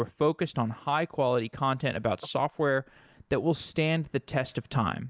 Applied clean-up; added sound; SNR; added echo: neural mask model Resemble Enhance denoiser.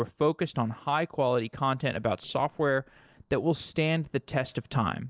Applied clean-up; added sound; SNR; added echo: neural separator model SepFormer DNS4.